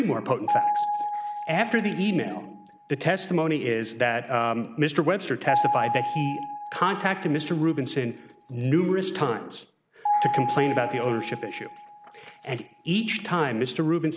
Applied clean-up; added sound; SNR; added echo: none; Piano; 5 dB; none.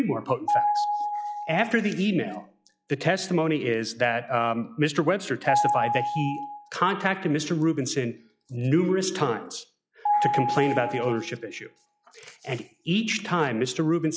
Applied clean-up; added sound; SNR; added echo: classical method log-MMSE.